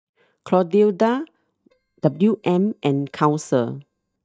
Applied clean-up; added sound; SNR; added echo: neural mask model DeepFilterNet 3.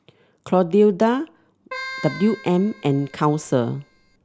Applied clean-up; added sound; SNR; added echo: none; Keyboard (musical); 16 dB; none.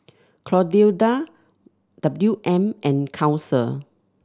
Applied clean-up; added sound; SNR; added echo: none; none; none; none.